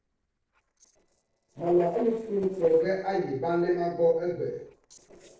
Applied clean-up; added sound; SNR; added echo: neural separator model SepFormer DNS4.